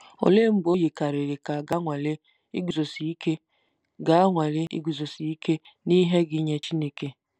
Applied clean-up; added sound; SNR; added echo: none; none; none; none.